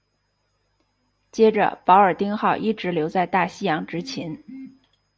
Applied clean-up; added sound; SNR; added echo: none; none; none; none.